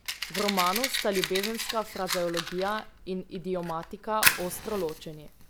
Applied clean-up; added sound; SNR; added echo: none; Fire; 2 dB; none.